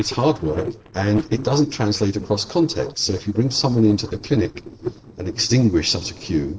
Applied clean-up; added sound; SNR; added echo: neural separator model SepFormer DNS4.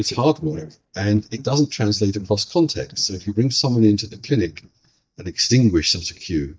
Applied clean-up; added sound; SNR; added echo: neural mask model DeepFilterNet 3.